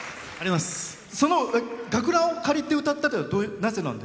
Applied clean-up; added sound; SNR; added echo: none; none; none; none.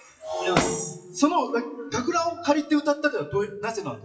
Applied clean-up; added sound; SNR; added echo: classical method WPE with log-MMSE.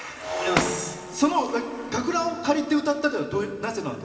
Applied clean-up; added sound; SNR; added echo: none; Shatter; 7 dB; reverberation time 2.4 s.